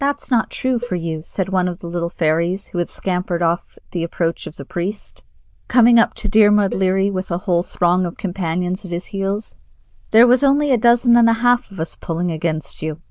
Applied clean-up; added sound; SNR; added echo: neural diffusion model UNIVERSE++.